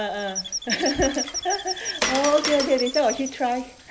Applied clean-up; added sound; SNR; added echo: none; Water + Squeak / Chirp, tweet; 6 dB; none.